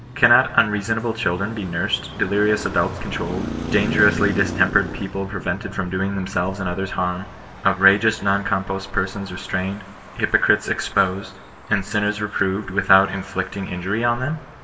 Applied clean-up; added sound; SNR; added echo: none; Traffic noise, roadway noise; 12 dB; reverberation time 1.4 s.